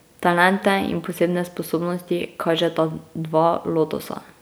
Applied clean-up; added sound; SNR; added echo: none; none; none; none.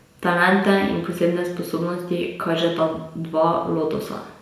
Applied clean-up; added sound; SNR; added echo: none; none; none; reverberation time 0.7 s.